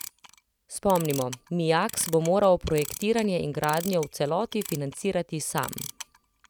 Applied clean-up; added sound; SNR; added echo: none; Clock; 15 dB; none.